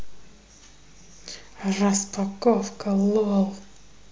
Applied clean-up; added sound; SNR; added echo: none; none; none; none.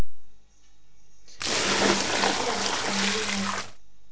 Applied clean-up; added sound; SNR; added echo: none; Splash, splatter; -2 dB; reverberation time 0.3 s.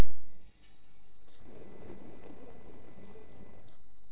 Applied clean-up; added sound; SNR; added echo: neural separator model SepFormer DNS4.